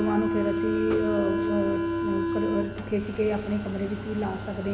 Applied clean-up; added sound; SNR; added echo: none; Subway, metro, underground; 0 dB; reverberation time 2.4 s.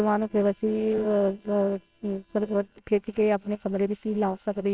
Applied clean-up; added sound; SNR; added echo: neural separator model SepFormer WHAMR!.